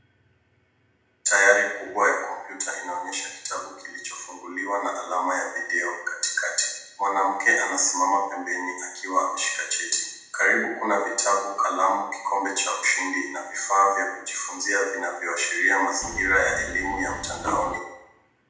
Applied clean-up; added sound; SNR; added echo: none; Wind; 14 dB; reverberation time 0.8 s.